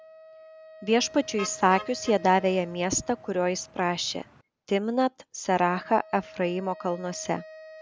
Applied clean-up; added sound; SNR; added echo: none; Motor vehicle (road) + Wind instrument, woodwind instrument; 18 dB; none.